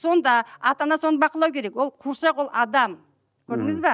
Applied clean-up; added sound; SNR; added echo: none; none; none; none.